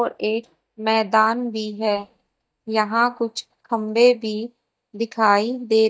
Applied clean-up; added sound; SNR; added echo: neural mask model DeepFilterNet 3.